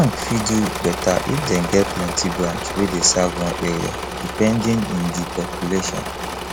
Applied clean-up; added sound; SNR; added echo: none; Engine / Mechanisms; 5 dB; none.